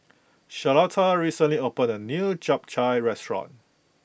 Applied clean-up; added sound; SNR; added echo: none; none; none; none.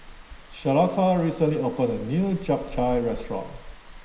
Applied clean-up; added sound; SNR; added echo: none; Rain; 15 dB; reverberation time 0.9 s.